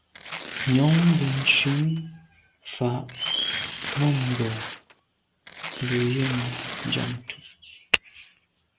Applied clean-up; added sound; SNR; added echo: none; Tearing; 6 dB; none.